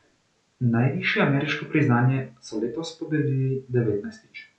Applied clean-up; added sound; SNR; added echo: none; none; none; none.